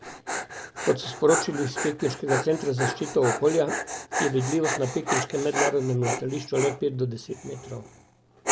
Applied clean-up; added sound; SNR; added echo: none; Dog; 4 dB; none.